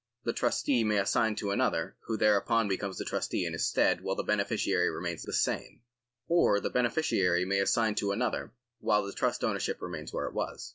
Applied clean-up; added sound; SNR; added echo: none; none; none; none.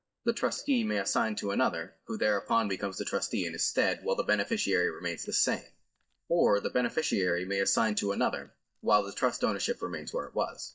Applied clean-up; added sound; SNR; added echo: neural mask model DeepFilterNet 3.